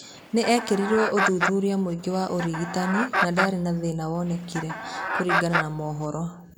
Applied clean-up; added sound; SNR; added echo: none; Chicken, rooster; 3 dB; none.